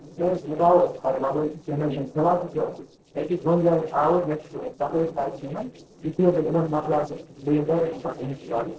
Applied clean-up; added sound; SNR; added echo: neural separator model SepFormer DNS4.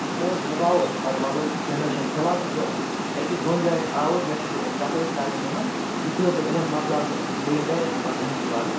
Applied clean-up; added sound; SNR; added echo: none; Water; 1 dB; reverberation time 0.6 s.